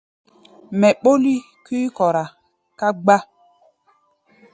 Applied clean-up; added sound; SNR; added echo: none; none; none; none.